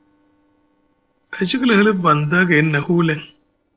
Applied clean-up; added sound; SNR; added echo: neural separator model SepFormer DNS4.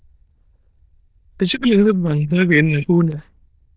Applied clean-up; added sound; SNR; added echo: neural diffusion model UNIVERSE++.